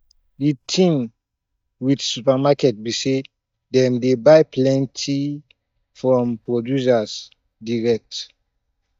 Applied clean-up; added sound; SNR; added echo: neural mask model DeepFilterNet 3.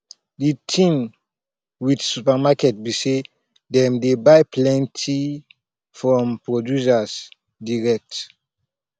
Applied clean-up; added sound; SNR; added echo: none; none; none; none.